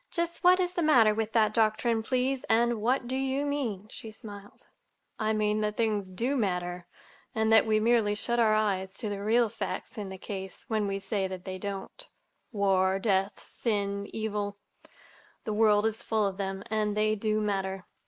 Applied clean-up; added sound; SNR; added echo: neural mask model Resemble Enhance denoiser.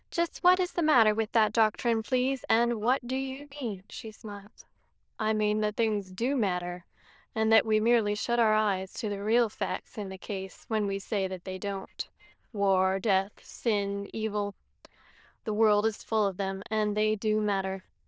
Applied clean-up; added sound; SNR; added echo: neural diffusion model UNIVERSE++.